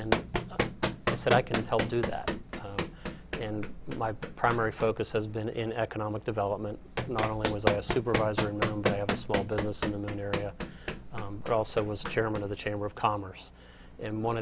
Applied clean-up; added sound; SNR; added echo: none; Run; 3 dB; none.